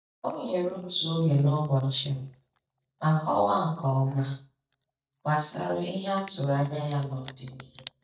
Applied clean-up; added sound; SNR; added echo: neural mask model DeepFilterNet 3.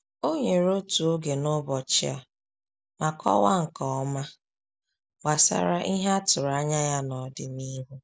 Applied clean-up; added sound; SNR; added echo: none; none; none; none.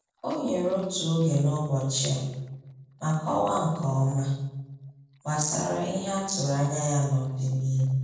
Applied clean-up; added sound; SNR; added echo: neural separator model SepFormer DNS4.